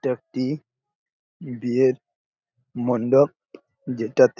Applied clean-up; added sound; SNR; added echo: none; none; none; none.